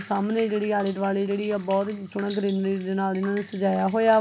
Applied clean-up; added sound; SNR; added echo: none; Drip; 17 dB; none.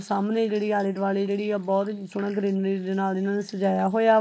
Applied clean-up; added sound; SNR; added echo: neural mask model Resemble Enhance denoiser.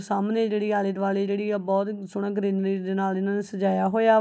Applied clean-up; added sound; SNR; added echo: none; none; none; none.